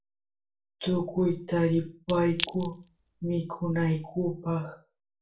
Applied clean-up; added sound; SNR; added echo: none; Crack / Crushing; 8 dB; reverberation time 0.3 s.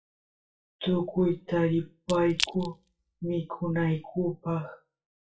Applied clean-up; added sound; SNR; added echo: classical method WPE with log-MMSE.